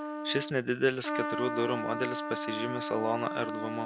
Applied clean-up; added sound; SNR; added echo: none; Trumpet; 4 dB; none.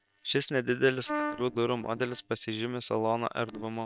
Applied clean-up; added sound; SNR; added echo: neural separator model SepFormer WHAM!.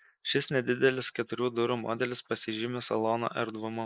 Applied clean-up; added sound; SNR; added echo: neural mask model Resemble Enhance denoiser.